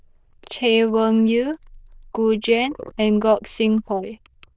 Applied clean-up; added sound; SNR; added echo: neural diffusion model UNIVERSE++.